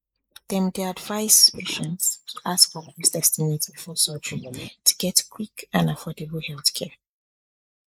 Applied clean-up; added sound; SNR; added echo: neural mask model Resemble Enhance denoiser.